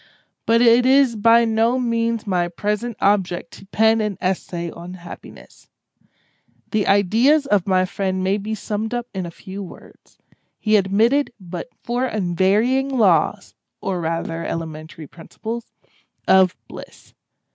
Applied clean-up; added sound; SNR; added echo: none; none; none; none.